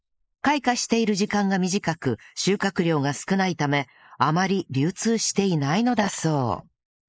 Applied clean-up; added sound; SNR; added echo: neural mask model Resemble Enhance denoiser.